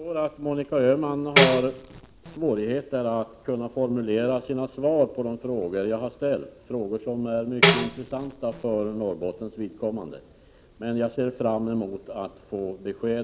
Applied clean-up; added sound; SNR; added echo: none; Tambourine; -2 dB; none.